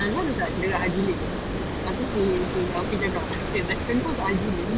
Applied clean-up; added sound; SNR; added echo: none; Water; 1 dB; none.